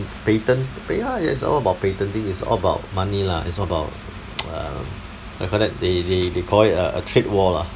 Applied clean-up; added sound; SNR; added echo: none; none; none; none.